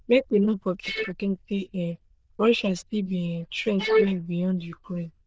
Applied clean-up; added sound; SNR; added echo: neural diffusion model UNIVERSE++.